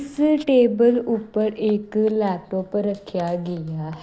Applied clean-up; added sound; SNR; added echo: none; none; none; none.